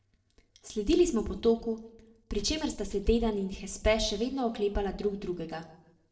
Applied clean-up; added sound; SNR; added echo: neural separator model SepFormer DNS4.